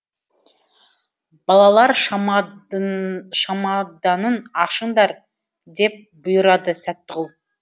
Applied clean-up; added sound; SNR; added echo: none; none; none; none.